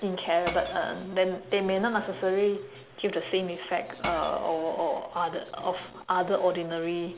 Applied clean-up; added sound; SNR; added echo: none; Shatter / Crushing; 16 dB; none.